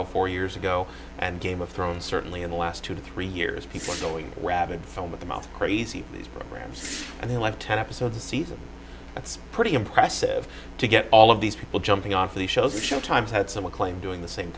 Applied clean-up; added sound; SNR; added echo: none; Whoosh, swoosh, swish; 15 dB; none.